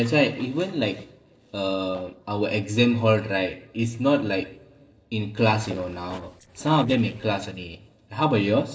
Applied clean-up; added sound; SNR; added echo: neural separator model SepFormer DNS4.